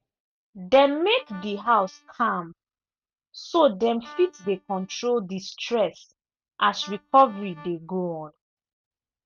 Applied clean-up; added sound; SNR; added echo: neural mask model RNNoise.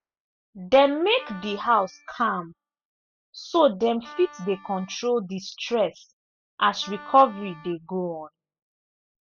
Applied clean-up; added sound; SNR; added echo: classical method spectral subtraction.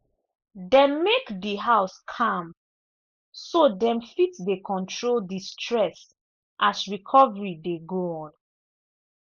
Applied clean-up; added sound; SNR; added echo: neural mask model Resemble Enhance denoiser.